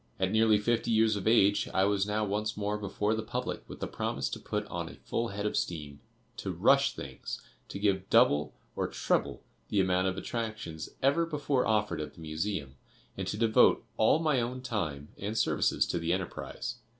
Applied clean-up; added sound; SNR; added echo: none; none; none; none.